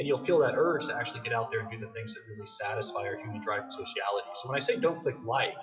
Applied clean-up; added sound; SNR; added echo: classical method WPE with log-MMSE.